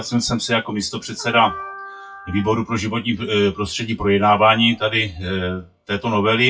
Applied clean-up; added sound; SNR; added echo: classical method WPE with log-MMSE.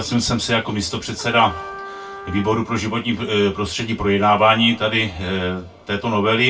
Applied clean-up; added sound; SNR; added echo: none; Trumpet; 16 dB; reverberation time 0.2 s.